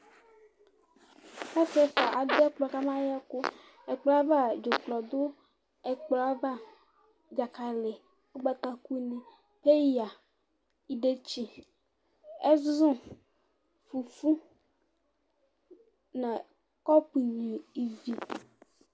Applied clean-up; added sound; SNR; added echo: none; none; none; none.